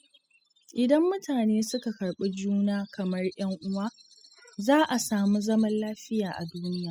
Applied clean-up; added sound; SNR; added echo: classical method spectral subtraction.